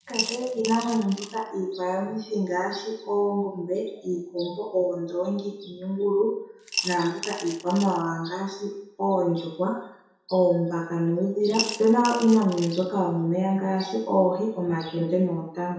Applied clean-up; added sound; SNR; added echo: none; Coin (dropping) / Glass; 10 dB; reverberation time 0.7 s.